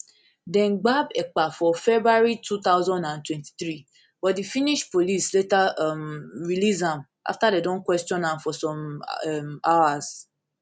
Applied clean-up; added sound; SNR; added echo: none; none; none; none.